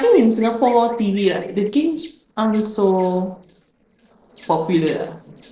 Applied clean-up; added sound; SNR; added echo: neural separator model SepFormer DNS4.